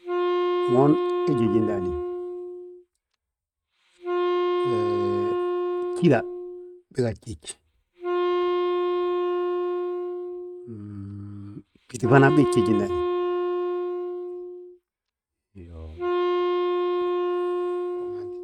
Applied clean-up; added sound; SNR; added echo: neural mask model RNNoise.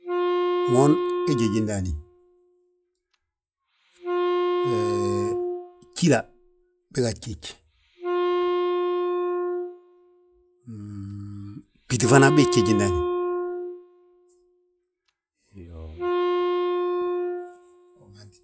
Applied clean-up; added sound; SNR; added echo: classical method log-MMSE.